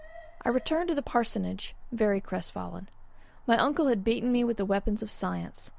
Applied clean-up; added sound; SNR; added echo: none; Alarm; 16 dB; none.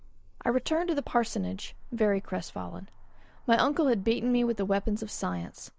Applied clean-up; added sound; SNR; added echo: neural mask model Resemble Enhance denoiser.